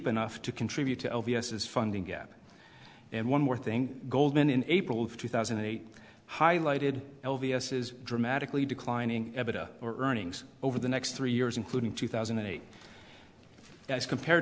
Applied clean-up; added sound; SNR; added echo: none; none; none; none.